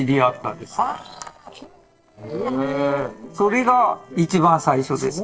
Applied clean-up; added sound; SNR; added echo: neural separator model SepFormer DNS4.